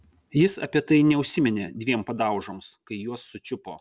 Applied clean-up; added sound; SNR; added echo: none; none; none; none.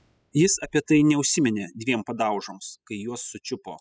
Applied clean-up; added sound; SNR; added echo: classical method spectral subtraction.